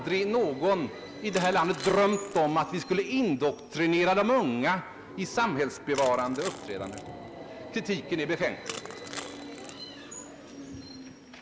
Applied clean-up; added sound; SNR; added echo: none; Crushing + Subway, metro, underground; 13 dB; none.